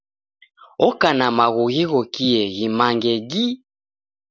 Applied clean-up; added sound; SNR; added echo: none; none; none; none.